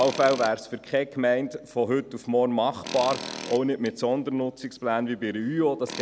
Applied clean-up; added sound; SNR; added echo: none; Tools; 16 dB; none.